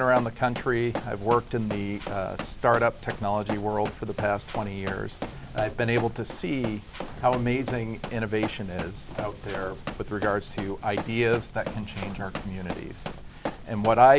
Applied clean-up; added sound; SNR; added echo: none; Run; 10 dB; none.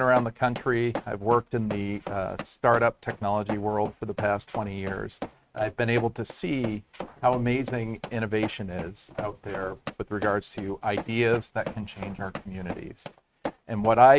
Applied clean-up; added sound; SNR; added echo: neural mask model RNNoise.